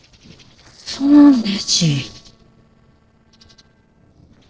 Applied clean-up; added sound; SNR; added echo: neural separator model SepFormer DNS4.